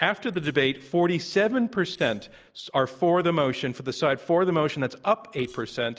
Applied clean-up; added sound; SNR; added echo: neural separator model SepFormer DNS4.